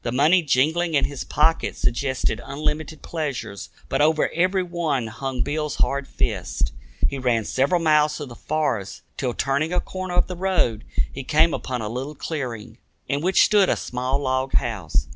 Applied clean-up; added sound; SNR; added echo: none; Knock; -2 dB; none.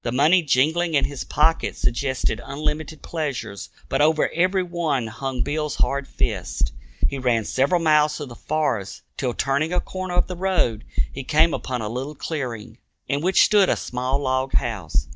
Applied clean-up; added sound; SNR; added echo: neural mask model DeepFilterNet 3.